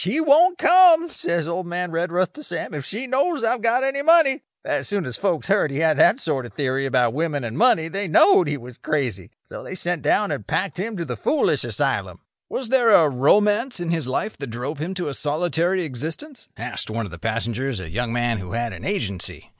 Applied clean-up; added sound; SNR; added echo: none; none; none; none.